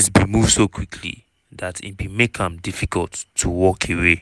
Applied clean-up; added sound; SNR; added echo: none; none; none; none.